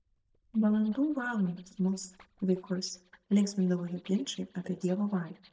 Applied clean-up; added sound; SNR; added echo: neural mask model DeepFilterNet 3.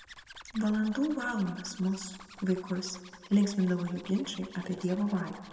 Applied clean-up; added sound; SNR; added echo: none; Zipper (clothing); 19 dB; reverberation time 1.9 s.